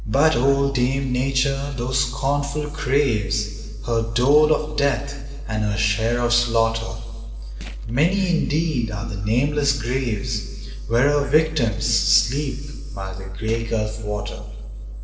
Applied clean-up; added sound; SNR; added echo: neural separator model SepFormer DNS4.